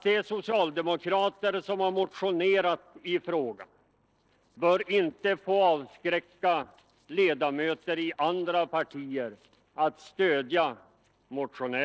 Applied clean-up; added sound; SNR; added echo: neural separator model SepFormer DNS4.